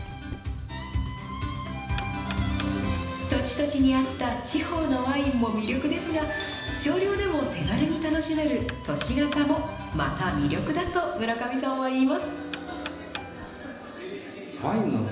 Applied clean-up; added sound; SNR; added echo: none; Knock; 20 dB; reverberation time 1.0 s.